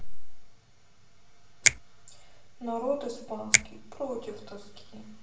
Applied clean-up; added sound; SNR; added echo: none; Finger snapping; -1 dB; reverberation time 0.7 s.